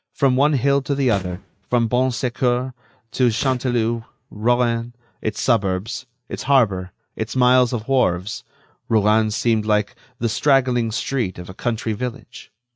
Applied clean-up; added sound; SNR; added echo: neural mask model RNNoise.